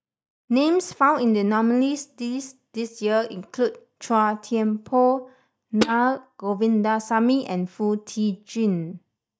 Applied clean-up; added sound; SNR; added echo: neural mask model DeepFilterNet 3.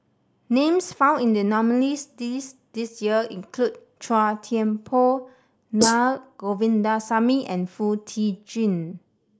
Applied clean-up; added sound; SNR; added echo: neural mask model Resemble Enhance denoiser.